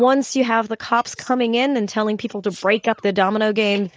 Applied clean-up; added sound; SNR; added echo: neural mask model DeepFilterNet 3.